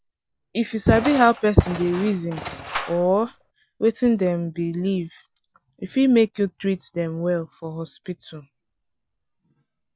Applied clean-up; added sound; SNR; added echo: none; Engine; 10 dB; none.